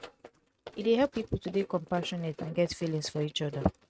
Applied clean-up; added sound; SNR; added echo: neural mask model RNNoise.